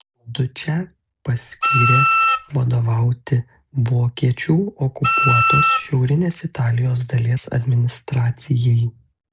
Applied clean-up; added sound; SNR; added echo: none; Wind instrument, woodwind instrument; -2 dB; none.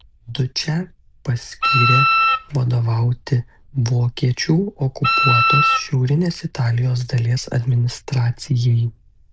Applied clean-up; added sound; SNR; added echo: neural diffusion model UNIVERSE++.